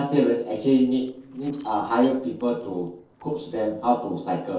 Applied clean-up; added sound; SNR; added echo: neural separator model SepFormer DNS4.